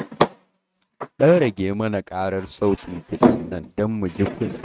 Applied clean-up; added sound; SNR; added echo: neural mask model RNNoise.